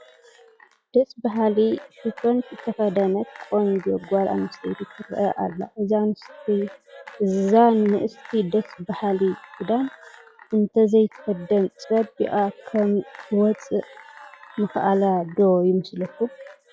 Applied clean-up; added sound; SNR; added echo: classical method log-MMSE.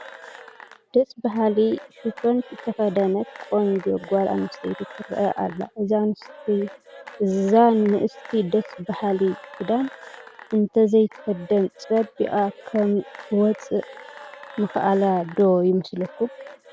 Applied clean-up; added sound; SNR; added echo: none; Applause / Cheering / Clapping; 19 dB; none.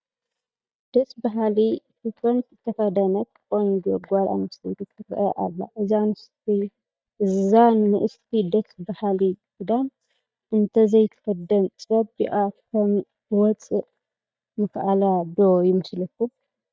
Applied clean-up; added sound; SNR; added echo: neural mask model DeepFilterNet 3.